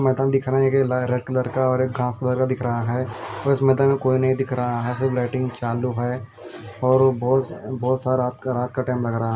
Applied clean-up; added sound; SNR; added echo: none; none; none; none.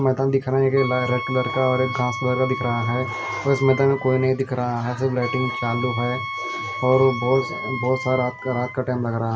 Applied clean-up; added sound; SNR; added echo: none; Wind instrument, woodwind instrument; 9 dB; none.